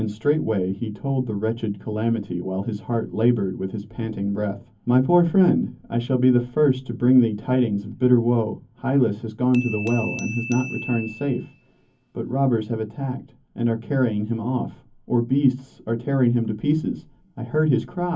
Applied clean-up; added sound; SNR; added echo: none; Glass / Bell; 15 dB; reverberation time 0.3 s.